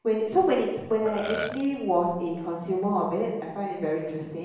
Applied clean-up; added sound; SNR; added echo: none; Burping, eructation; 8 dB; reverberation time 0.9 s.